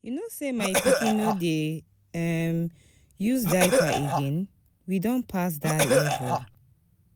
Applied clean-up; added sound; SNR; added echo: none; Cough; -3 dB; none.